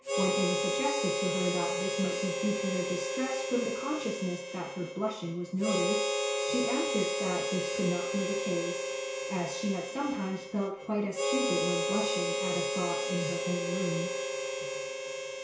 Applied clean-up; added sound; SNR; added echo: none; Harmonica; -1 dB; reverberation time 0.6 s.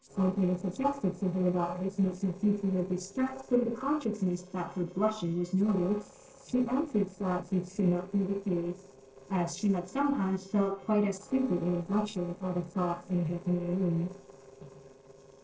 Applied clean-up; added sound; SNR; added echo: neural separator model SepFormer DNS4.